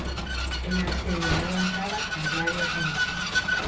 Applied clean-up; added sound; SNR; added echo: none; Vehicle; -5 dB; reverberation time 0.2 s.